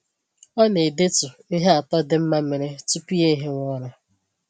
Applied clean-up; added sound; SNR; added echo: none; none; none; none.